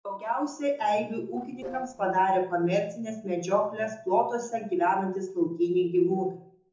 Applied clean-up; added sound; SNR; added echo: neural separator model SepFormer DNS4.